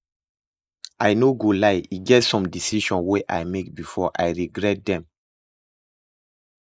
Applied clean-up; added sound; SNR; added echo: neural mask model Resemble Enhance denoiser.